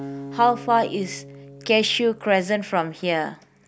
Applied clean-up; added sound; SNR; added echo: none; Acoustic guitar; 17 dB; none.